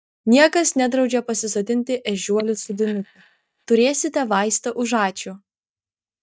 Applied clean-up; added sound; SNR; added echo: neural mask model DeepFilterNet 3.